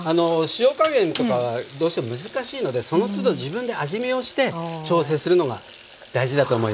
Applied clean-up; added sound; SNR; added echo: none; Water tap, faucet; 17 dB; none.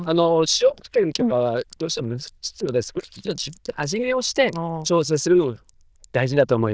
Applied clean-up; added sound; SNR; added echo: neural diffusion model UNIVERSE++.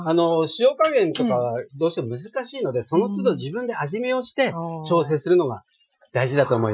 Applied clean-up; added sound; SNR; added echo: classical method Wiener filter.